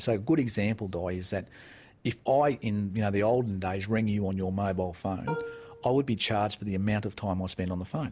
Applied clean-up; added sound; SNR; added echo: none; Plucked string instrument; 12 dB; none.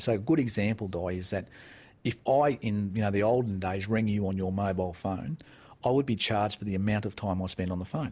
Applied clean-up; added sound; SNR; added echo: none; none; none; none.